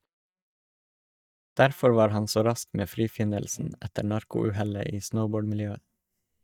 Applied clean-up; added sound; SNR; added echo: neural mask model DeepFilterNet 3.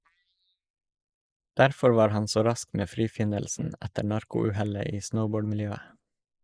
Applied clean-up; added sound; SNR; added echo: neural mask model Resemble Enhance denoiser.